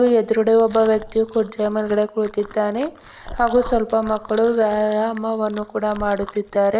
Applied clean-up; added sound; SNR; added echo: none; Chewing, mastication; 19 dB; none.